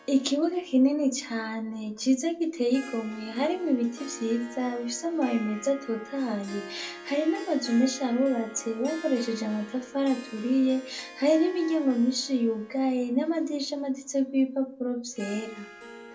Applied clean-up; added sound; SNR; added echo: none; Harp; 18 dB; reverberation time 0.2 s.